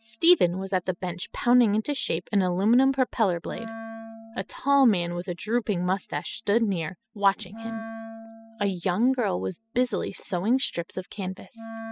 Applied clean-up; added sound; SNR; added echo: classical method spectral subtraction.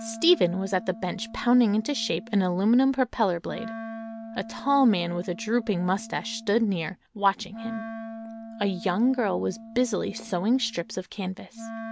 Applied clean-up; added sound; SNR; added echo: none; Wind instrument, woodwind instrument; 14 dB; none.